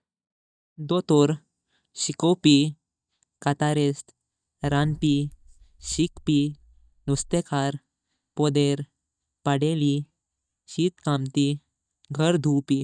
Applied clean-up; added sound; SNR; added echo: neural mask model DeepFilterNet 3.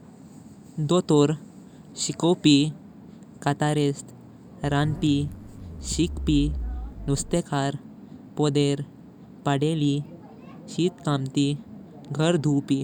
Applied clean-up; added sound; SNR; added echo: none; Zipper (clothing); 7 dB; none.